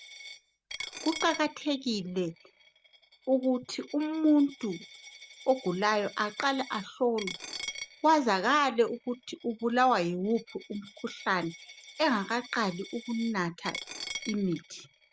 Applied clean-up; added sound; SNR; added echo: none; Coin (dropping); 15 dB; none.